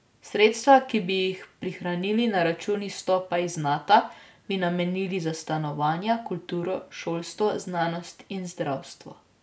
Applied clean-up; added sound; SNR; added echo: none; none; none; none.